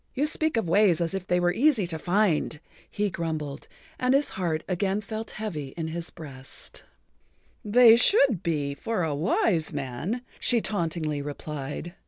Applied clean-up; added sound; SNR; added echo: none; none; none; none.